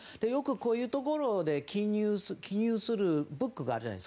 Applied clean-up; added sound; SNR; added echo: none; none; none; none.